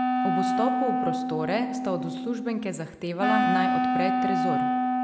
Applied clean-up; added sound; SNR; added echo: none; Wind instrument, woodwind instrument; -5 dB; none.